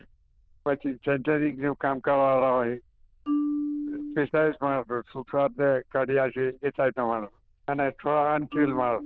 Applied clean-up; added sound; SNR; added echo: neural diffusion model UNIVERSE++.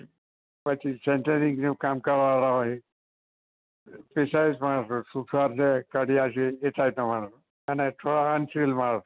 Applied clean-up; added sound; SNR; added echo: none; none; none; none.